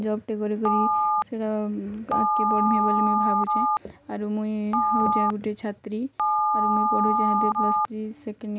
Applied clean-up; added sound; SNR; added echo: none; Telephone; -4 dB; none.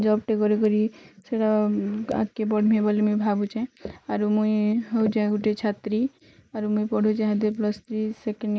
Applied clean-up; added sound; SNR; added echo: neural mask model Resemble Enhance denoiser.